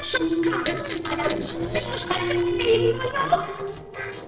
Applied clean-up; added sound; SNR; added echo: neural separator model SepFormer DNS4.